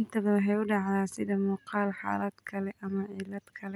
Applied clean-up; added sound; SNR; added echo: none; none; none; none.